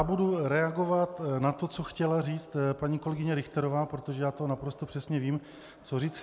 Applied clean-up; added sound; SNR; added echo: none; none; none; none.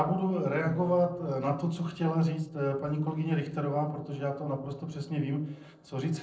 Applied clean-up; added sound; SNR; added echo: neural separator model SepFormer DNS4.